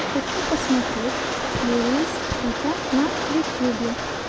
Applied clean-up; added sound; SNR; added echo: none; Rain; 1 dB; none.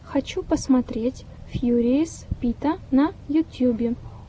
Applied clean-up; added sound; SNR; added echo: none; none; none; none.